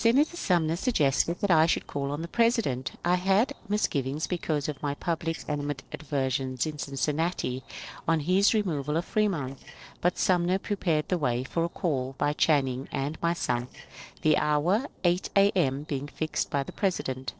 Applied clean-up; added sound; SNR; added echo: neural separator model SepFormer DNS4.